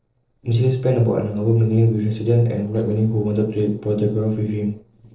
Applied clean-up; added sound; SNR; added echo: neural separator model SepFormer DNS4.